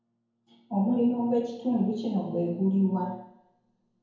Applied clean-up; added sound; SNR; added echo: none; none; none; reverberation time 0.9 s.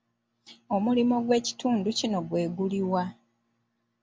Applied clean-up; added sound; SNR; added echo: none; none; none; none.